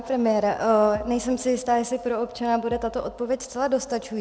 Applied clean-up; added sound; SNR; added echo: none; Bass drum; 18 dB; none.